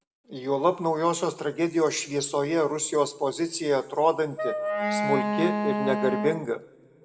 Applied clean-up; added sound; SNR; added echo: none; Wind instrument, woodwind instrument; 2 dB; reverberation time 1.0 s.